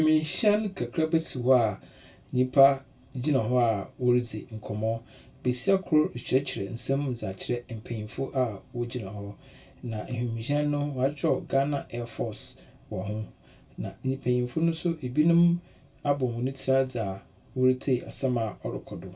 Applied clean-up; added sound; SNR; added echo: none; none; none; reverberation time 0.1 s.